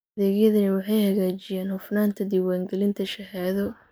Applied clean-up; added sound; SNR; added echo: neural mask model Resemble Enhance denoiser.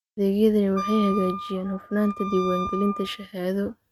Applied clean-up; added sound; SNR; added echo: neural mask model RNNoise.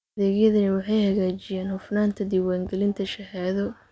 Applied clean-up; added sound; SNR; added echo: none; none; none; none.